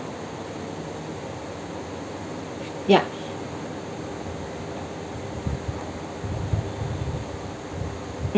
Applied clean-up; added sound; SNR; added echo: none; Bowed string instrument; 16 dB; none.